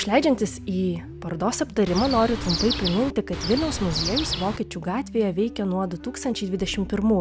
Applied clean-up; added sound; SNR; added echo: none; Chirp, tweet; 5 dB; none.